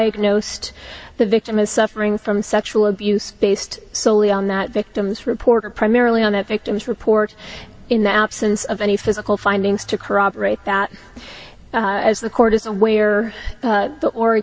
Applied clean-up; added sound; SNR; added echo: none; none; none; none.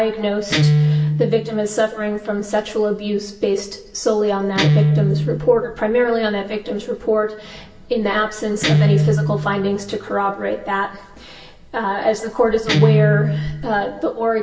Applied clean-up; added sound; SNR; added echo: none; Guitar; 1 dB; reverberation time 0.7 s.